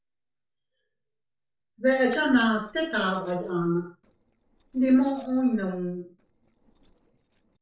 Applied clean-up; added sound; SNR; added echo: neural separator model SepFormer DNS4.